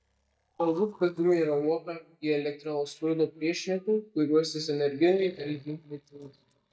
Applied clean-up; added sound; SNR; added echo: neural mask model DeepFilterNet 3.